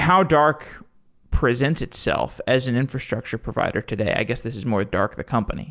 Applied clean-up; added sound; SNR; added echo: none; none; none; none.